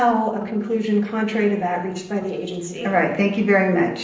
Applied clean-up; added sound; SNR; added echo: neural separator model SepFormer DNS4.